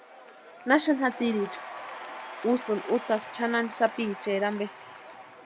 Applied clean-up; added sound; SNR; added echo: none; Applause / Crowd / Cheering; 13 dB; none.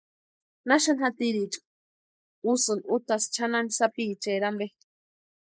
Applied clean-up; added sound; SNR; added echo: neural mask model Resemble Enhance denoiser.